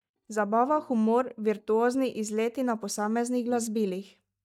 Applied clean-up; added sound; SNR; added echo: neural mask model DeepFilterNet 3.